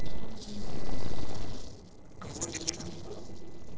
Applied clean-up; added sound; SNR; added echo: neural separator model SepFormer DNS4.